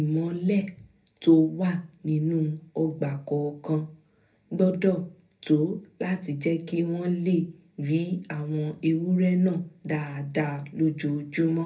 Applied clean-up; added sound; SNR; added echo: none; none; none; reverberation time 0.3 s.